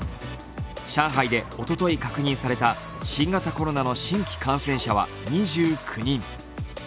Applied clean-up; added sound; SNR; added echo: none; none; none; none.